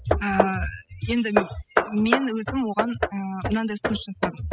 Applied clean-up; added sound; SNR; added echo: classical method spectral subtraction.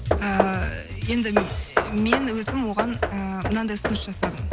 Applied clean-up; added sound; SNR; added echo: none; Hammer / Wood; 2 dB; none.